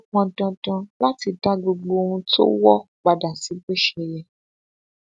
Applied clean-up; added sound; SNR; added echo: none; none; none; none.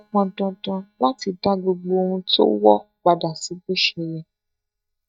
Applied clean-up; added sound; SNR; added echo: neural mask model DeepFilterNet 3.